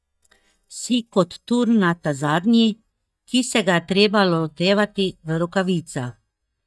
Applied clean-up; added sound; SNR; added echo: neural mask model DeepFilterNet 3.